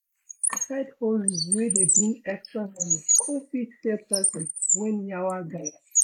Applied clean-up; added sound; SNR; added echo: neural mask model Resemble Enhance denoiser.